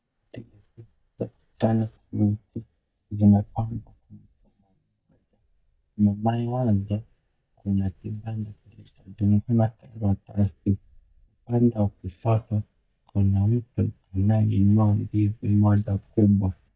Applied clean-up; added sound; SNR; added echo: neural mask model DeepFilterNet 3.